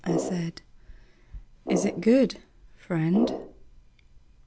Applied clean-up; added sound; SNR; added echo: none; Brass instrument; 6 dB; none.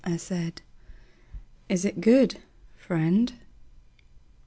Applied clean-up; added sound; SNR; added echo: none; none; none; none.